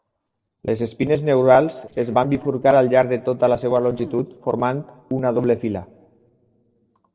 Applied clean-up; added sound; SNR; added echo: neural separator model SepFormer DNS4.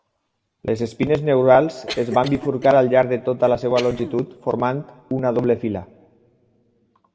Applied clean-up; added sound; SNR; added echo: none; Cough; 17 dB; reverberation time 0.8 s.